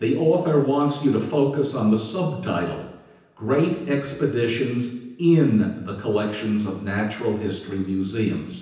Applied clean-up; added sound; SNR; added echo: none; none; none; reverberation time 0.9 s.